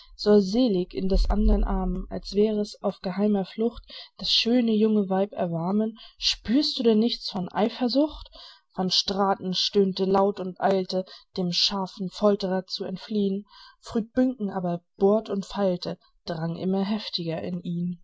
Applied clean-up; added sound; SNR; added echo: none; none; none; none.